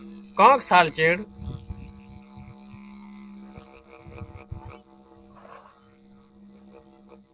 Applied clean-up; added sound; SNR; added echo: neural separator model SepFormer DNS4.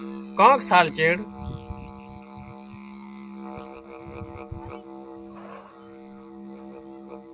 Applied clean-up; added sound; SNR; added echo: none; Musical instrument; 12 dB; none.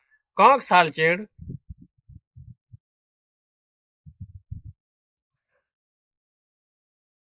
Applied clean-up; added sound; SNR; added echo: neural mask model Resemble Enhance denoiser.